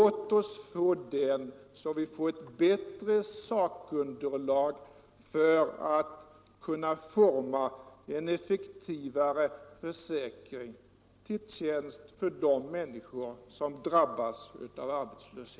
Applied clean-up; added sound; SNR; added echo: none; none; none; none.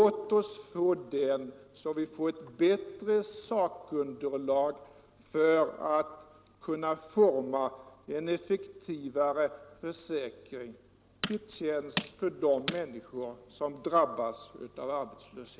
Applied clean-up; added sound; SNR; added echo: none; Tools; 9 dB; none.